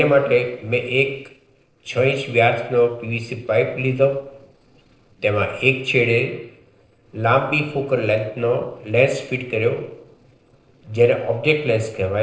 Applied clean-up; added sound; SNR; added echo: neural separator model SepFormer DNS4.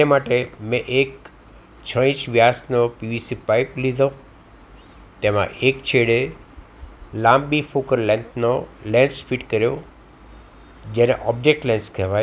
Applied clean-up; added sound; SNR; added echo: none; none; none; none.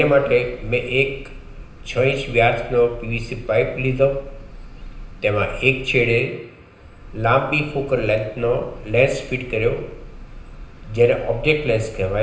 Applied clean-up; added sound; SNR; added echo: none; Bird / Breathing; 15 dB; reverberation time 0.9 s.